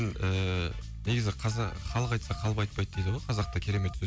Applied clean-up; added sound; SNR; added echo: none; Telephone; 19 dB; none.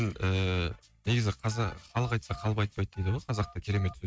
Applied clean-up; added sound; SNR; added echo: neural mask model RNNoise.